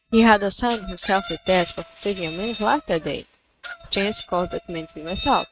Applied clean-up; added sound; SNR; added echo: neural mask model RNNoise.